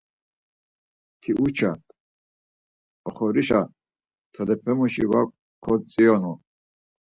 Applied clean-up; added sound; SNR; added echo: none; none; none; none.